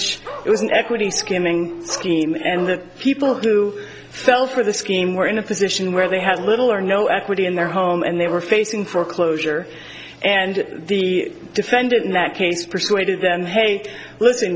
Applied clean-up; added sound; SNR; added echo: none; Bark; 15 dB; none.